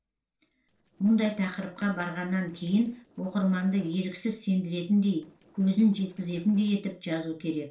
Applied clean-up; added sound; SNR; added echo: neural separator model SepFormer DNS4.